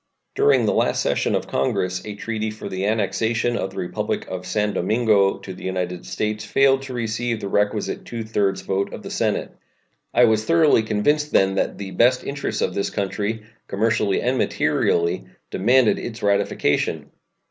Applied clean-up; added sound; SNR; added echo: none; none; none; none.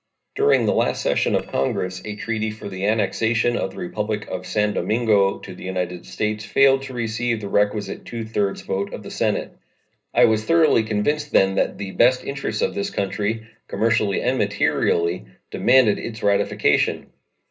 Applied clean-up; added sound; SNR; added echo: neural separator model SepFormer DNS4.